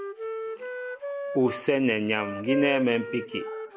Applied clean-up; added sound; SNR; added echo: none; Wind instrument, woodwind instrument; 7 dB; none.